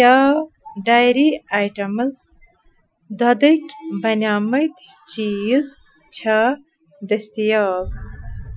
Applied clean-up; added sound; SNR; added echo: classical method Wiener filter.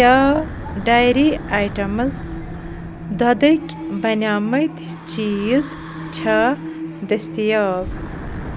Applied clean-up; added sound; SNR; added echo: none; Wind / Breathing; 13 dB; none.